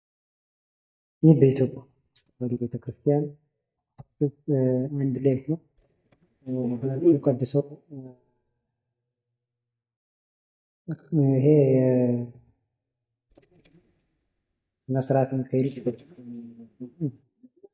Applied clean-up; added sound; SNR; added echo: neural mask model DeepFilterNet 3.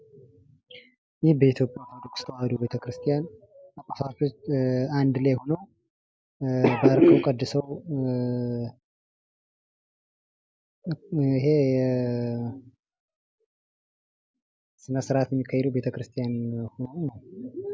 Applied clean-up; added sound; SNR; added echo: none; none; none; none.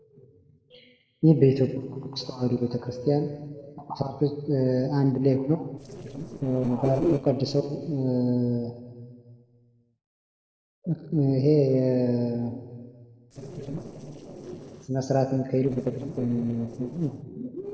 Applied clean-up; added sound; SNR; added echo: neural separator model SepFormer DNS4.